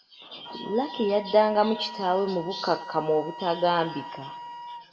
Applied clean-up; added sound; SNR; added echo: none; Wind instrument, woodwind instrument; 14 dB; reverberation time 1.4 s.